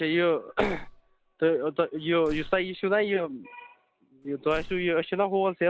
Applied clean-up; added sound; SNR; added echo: none; Slam; 16 dB; none.